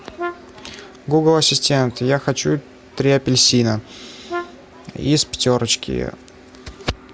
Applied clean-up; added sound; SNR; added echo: none; Brass instrument; 12 dB; none.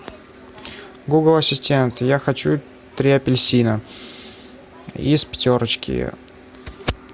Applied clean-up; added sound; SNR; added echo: none; none; none; none.